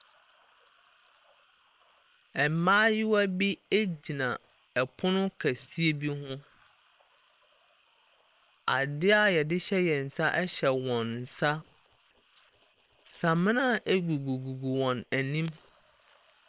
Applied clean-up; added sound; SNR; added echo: neural separator model SepFormer WHAM!.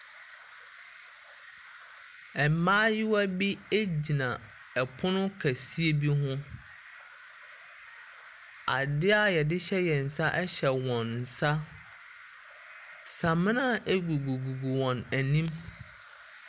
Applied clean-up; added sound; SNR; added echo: none; none; none; none.